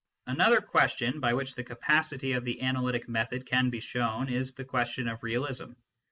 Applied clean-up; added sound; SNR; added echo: neural mask model Resemble Enhance denoiser.